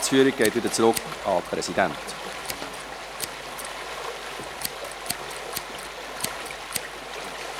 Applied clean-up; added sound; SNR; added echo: none; Scissors + Stream; 6 dB; none.